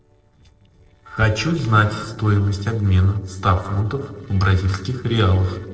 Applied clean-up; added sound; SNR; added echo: neural separator model SepFormer DNS4.